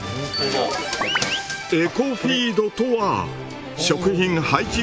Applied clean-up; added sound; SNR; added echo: none; Bicycle bell; 17 dB; none.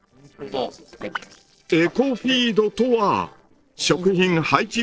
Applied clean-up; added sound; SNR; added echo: neural separator model SepFormer DNS4.